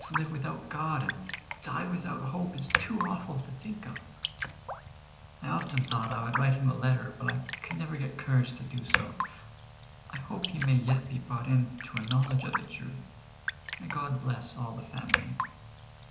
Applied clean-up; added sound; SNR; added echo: none; Raindrop; 5 dB; reverberation time 0.9 s.